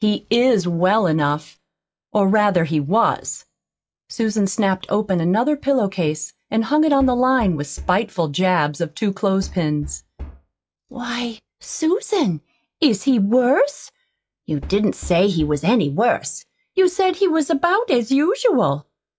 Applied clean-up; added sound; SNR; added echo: classical method log-MMSE.